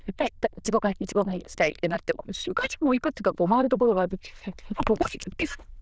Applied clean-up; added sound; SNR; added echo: neural diffusion model UNIVERSE++.